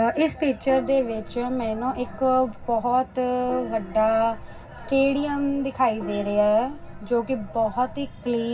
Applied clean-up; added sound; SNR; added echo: none; Gong; 15 dB; reverberation time 0.4 s.